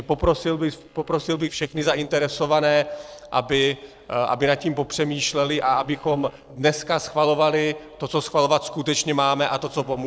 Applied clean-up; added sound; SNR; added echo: neural separator model SepFormer DNS4.